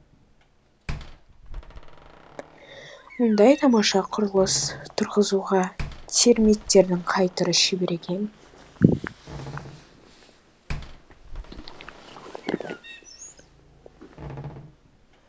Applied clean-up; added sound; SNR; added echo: none; Bird + Slam; 16 dB; none.